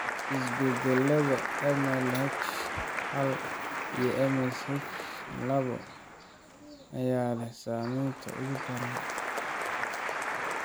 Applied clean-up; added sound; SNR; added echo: none; Applause; 3 dB; none.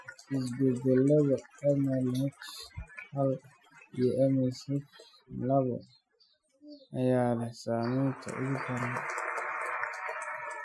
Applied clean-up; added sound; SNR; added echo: classical method Wiener filter.